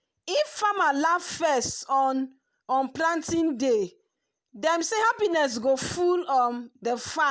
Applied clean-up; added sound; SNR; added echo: none; none; none; none.